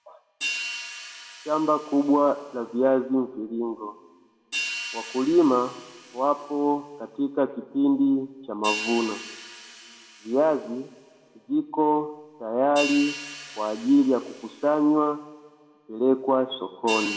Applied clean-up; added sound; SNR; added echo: none; Hi-hat; 13 dB; reverberation time 1.0 s.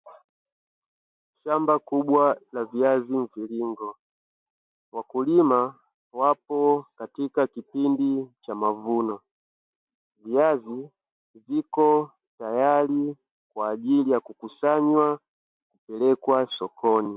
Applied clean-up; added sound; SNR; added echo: none; none; none; none.